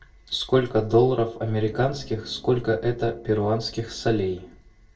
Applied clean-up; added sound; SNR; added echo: neural separator model SepFormer DNS4.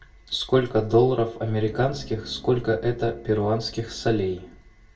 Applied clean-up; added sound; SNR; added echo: none; Piano; 19 dB; reverberation time 0.2 s.